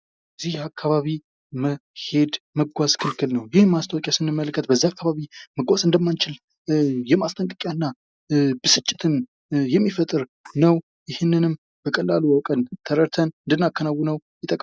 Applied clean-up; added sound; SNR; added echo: neural mask model DeepFilterNet 3.